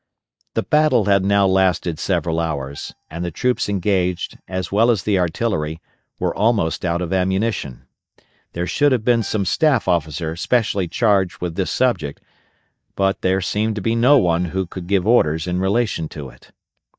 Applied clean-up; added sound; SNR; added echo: neural mask model DeepFilterNet 3.